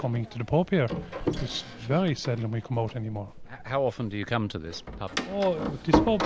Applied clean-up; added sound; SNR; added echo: none; Door; 4 dB; none.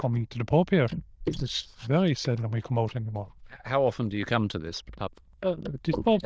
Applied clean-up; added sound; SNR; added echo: neural diffusion model UNIVERSE++.